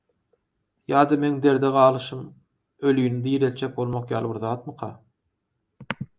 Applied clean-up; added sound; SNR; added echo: none; none; none; none.